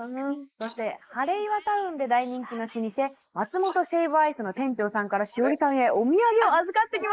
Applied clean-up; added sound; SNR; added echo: neural mask model Resemble Enhance denoiser.